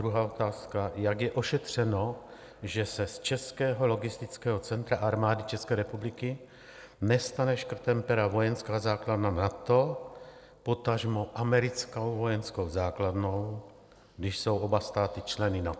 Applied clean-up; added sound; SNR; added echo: none; none; none; none.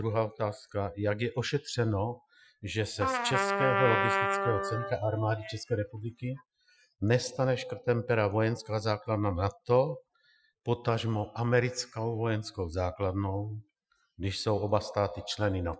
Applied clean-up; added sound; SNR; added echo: classical method Wiener filter.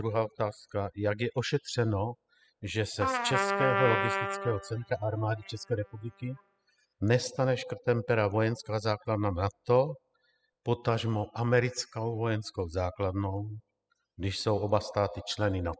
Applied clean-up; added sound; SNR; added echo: classical method spectral subtraction.